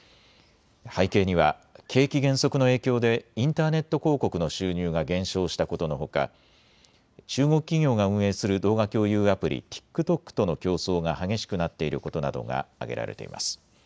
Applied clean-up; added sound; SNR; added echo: none; none; none; none.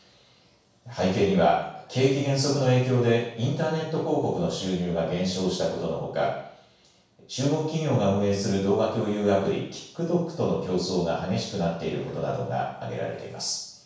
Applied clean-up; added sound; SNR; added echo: none; none; none; reverberation time 0.7 s.